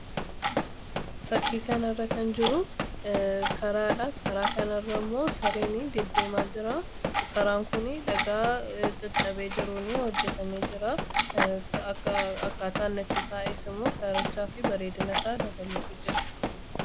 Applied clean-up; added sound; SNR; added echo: none; Clock + Run; 0 dB; none.